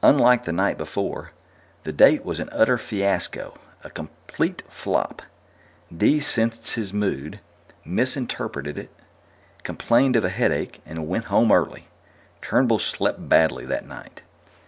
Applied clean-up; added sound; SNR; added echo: none; none; none; none.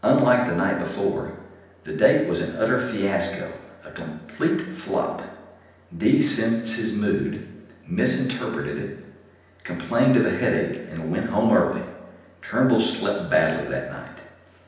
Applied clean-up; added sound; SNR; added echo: none; none; none; reverberation time 0.9 s.